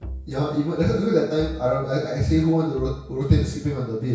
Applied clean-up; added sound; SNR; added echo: none; Bowed string instrument; 16 dB; reverberation time 0.6 s.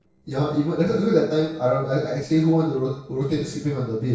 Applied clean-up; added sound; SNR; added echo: neural separator model SepFormer DNS4.